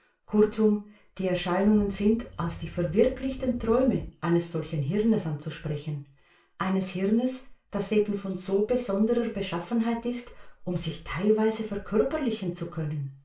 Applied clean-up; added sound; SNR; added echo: none; Wind; 14 dB; reverberation time 0.3 s.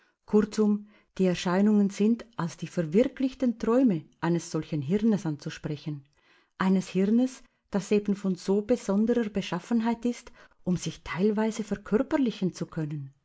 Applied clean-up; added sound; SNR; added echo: none; none; none; none.